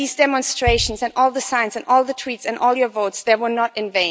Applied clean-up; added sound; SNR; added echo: none; Bass drum; 13 dB; none.